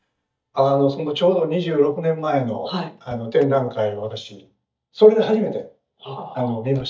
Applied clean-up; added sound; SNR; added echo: neural mask model DeepFilterNet 3.